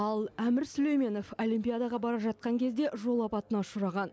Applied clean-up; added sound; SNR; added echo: none; none; none; none.